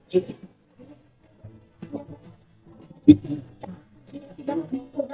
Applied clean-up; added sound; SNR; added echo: neural mask model DeepFilterNet 3.